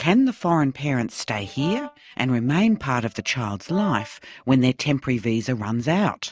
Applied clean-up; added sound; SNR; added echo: neural mask model RNNoise.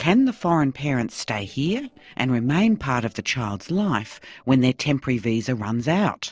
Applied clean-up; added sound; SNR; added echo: neural separator model SepFormer DNS4.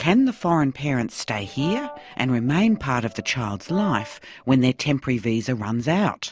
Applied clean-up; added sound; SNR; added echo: none; Brass instrument; 14 dB; none.